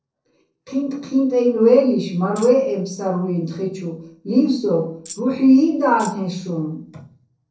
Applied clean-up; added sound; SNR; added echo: neural separator model SepFormer DNS4.